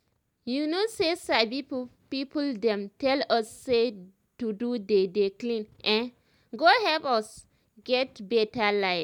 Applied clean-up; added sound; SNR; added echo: none; none; none; none.